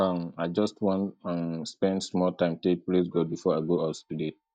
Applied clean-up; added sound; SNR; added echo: neural mask model DeepFilterNet 3.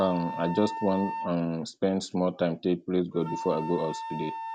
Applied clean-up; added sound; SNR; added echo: none; Wind instrument, woodwind instrument; 9 dB; none.